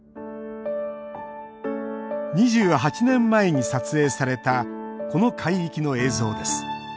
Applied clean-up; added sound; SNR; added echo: none; none; none; none.